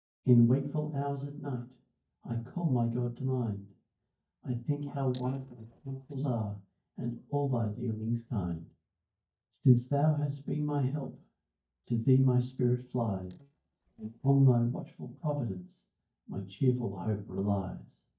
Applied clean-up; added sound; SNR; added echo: neural mask model DeepFilterNet 3.